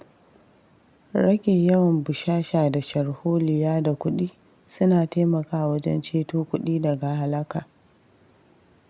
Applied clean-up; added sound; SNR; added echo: none; none; none; none.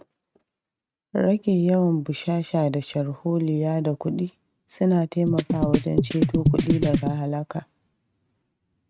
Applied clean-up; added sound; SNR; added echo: neural mask model RNNoise.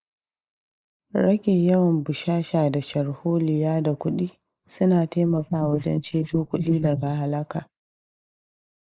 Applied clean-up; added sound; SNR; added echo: neural mask model Resemble Enhance denoiser.